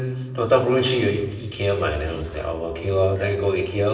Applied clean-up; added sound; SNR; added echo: neural separator model SepFormer DNS4.